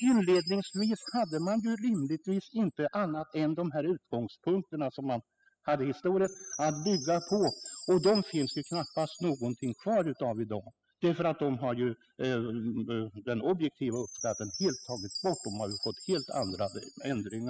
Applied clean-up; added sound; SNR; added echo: classical method spectral subtraction.